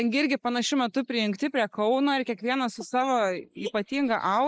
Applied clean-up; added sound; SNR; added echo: neural mask model Resemble Enhance denoiser.